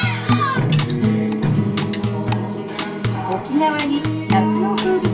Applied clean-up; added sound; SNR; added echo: none; Acoustic guitar; -1 dB; reverberation time 0.2 s.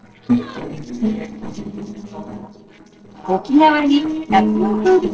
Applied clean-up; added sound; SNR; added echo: neural separator model SepFormer DNS4.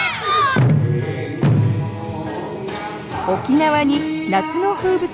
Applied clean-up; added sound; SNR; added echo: none; none; none; none.